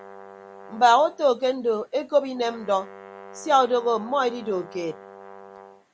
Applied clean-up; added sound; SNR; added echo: none; Brass instrument; 20 dB; none.